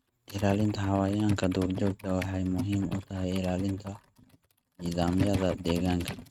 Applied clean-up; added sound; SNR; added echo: neural mask model RNNoise.